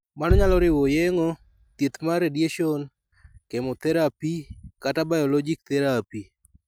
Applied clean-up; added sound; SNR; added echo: none; Bass drum; 5 dB; none.